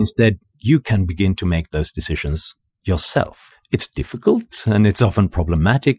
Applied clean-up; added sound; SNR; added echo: classical method Wiener filter.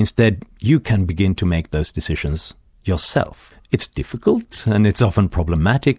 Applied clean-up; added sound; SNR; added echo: none; none; none; none.